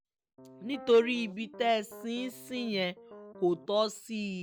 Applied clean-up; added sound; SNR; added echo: none; Piano; 19 dB; none.